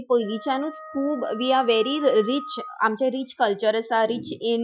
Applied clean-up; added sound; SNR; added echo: classical method Wiener filter.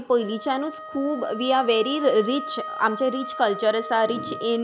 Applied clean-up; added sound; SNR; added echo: none; Wind instrument, woodwind instrument; 11 dB; none.